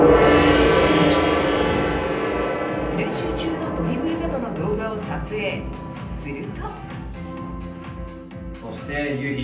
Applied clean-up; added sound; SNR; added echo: none; Gong; -5 dB; reverberation time 0.6 s.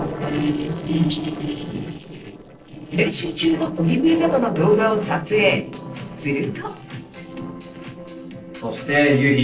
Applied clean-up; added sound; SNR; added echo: neural separator model SepFormer DNS4.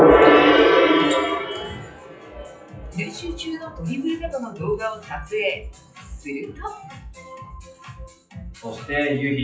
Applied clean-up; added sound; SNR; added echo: classical method WPE with log-MMSE.